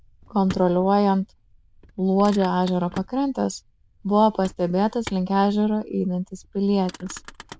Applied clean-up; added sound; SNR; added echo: neural diffusion model UNIVERSE++.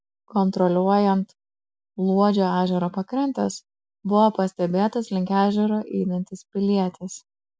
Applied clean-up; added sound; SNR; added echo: none; none; none; none.